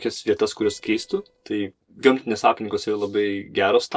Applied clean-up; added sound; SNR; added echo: neural separator model SepFormer DNS4.